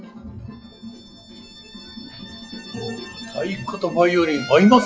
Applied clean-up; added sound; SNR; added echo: classical method WPE with log-MMSE.